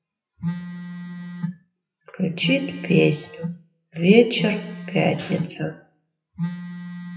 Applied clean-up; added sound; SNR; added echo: classical method WPE with log-MMSE.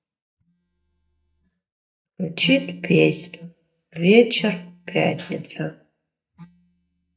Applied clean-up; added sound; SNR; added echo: neural mask model DeepFilterNet 3.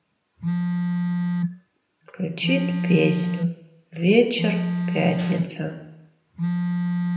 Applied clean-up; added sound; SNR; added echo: none; Telephone; 0 dB; reverberation time 0.9 s.